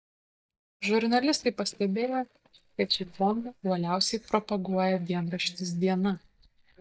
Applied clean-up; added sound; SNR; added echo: neural mask model DeepFilterNet 3.